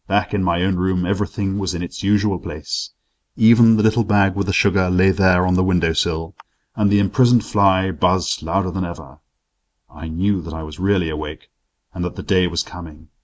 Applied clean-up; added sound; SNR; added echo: none; none; none; none.